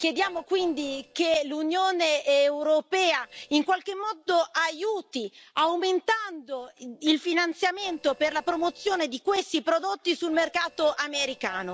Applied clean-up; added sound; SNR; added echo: neural separator model SepFormer DNS4.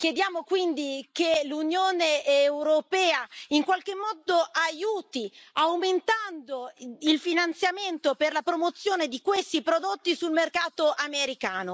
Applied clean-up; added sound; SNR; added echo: neural mask model Resemble Enhance denoiser.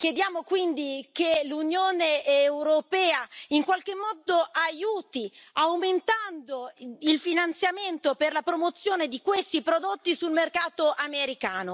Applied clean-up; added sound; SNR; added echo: none; none; none; none.